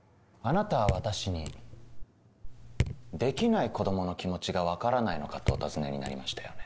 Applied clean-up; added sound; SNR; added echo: none; Raindrop / Drip; 4 dB; none.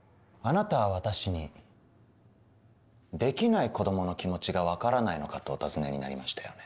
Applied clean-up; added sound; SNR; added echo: none; none; none; none.